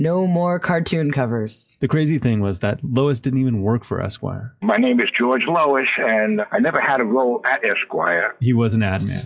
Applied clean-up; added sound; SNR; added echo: classical method WPE with log-MMSE.